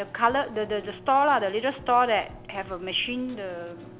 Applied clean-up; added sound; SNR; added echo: none; Keyboard (musical); 19 dB; none.